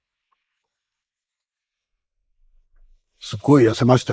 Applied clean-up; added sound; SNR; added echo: neural mask model Resemble Enhance denoiser.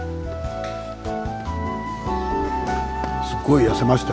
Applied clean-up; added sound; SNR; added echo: none; Organ; 9 dB; none.